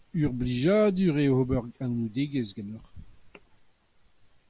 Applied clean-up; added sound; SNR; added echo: none; none; none; none.